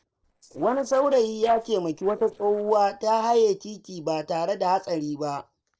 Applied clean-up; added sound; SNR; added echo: neural separator model SepFormer DNS4.